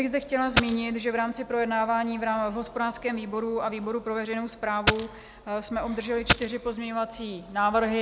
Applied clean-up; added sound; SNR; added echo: none; Coin (dropping); -3 dB; none.